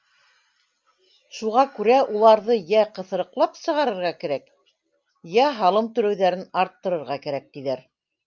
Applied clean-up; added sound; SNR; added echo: none; none; none; none.